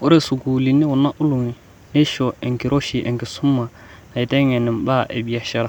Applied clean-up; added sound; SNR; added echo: none; none; none; none.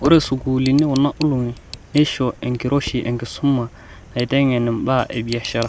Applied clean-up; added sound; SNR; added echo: none; Tap + Tick; 16 dB; none.